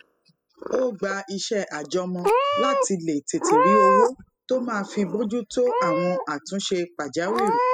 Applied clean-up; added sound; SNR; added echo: classical method spectral subtraction.